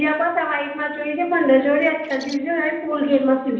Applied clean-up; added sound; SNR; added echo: neural separator model SepFormer DNS4.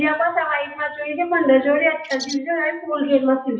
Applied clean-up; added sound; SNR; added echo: classical method WPE with log-MMSE.